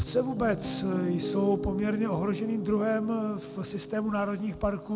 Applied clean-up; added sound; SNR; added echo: none; Piano; 8 dB; none.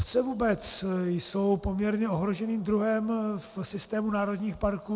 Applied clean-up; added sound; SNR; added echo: none; none; none; none.